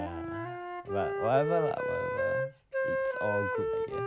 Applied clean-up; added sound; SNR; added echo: none; Wind instrument, woodwind instrument; -2 dB; none.